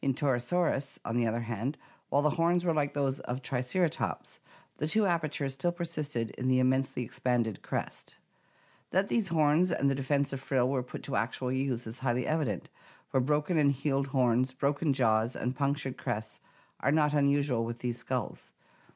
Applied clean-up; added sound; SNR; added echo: none; none; none; none.